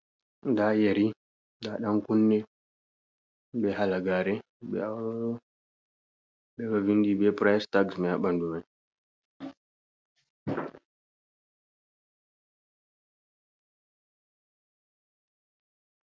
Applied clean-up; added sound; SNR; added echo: none; none; none; none.